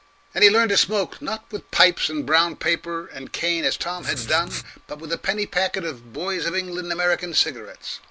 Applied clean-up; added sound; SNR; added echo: none; Writing; 10 dB; none.